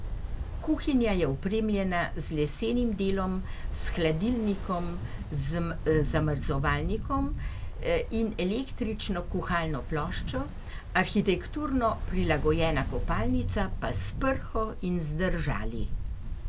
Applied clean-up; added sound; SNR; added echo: none; Ocean; 3 dB; none.